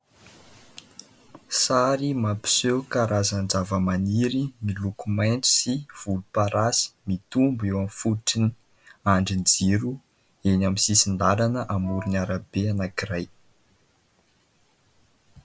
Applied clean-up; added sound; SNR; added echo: none; Wind instrument, woodwind instrument; 17 dB; none.